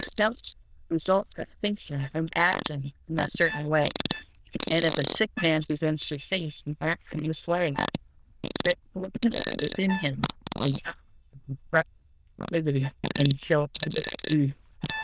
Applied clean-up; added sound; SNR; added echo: neural diffusion model UNIVERSE++.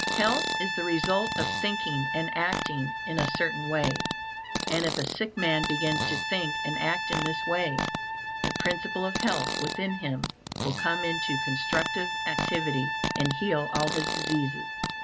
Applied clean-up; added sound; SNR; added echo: none; Brass instrument + Fart; 0 dB; none.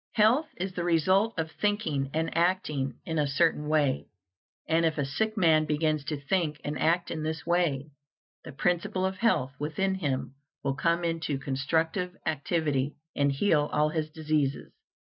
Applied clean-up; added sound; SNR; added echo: none; none; none; none.